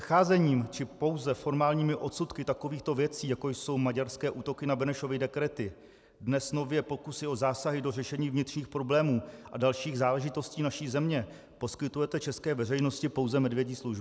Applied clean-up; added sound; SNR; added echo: none; none; none; none.